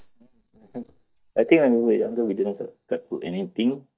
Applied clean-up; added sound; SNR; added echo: neural mask model DeepFilterNet 3.